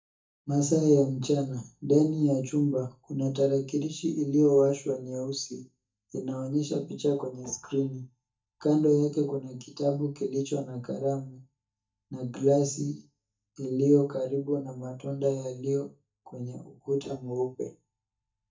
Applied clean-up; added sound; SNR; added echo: neural mask model DeepFilterNet 3.